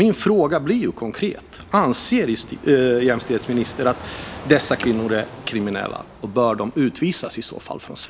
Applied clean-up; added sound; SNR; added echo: none; Fixed-wing aircraft, airplane; 19 dB; none.